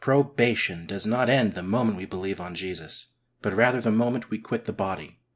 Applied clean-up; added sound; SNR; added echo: none; none; none; none.